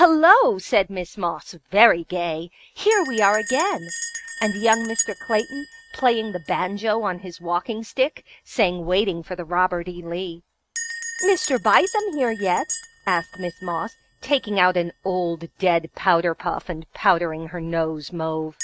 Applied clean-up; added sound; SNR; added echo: neural mask model RNNoise.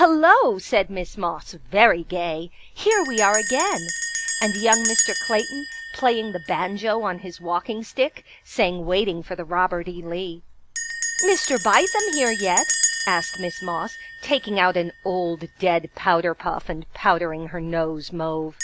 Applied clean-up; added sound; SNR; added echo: none; Bell; 7 dB; none.